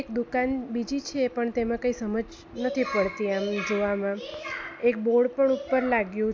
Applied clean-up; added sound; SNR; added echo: none; none; none; none.